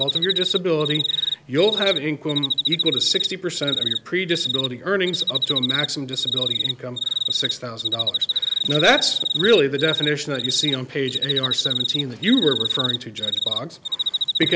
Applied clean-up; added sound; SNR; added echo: none; Cricket; 1 dB; none.